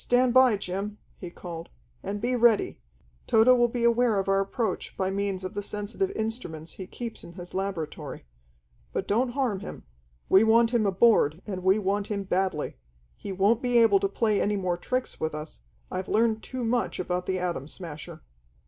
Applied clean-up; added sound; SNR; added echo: none; none; none; none.